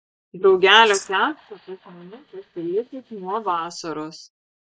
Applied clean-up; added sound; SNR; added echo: neural mask model DeepFilterNet 3.